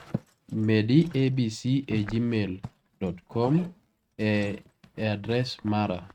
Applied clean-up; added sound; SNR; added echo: neural mask model RNNoise.